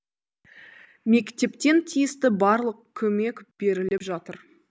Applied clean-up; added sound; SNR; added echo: none; none; none; none.